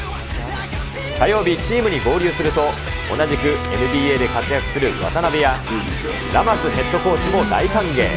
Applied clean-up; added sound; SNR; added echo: none; Bowed string instrument; 10 dB; none.